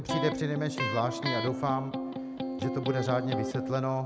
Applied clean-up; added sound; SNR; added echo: none; Electric guitar; 2 dB; none.